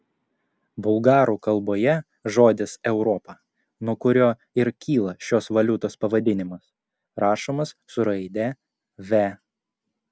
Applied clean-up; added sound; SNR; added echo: none; none; none; none.